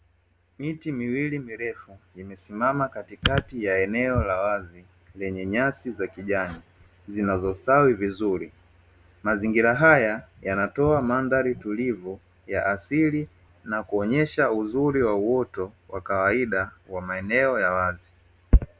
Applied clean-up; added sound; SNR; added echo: none; none; none; none.